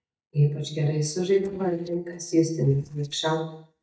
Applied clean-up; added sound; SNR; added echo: neural mask model DeepFilterNet 3.